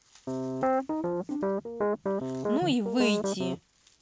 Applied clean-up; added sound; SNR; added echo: none; Piano; -4 dB; none.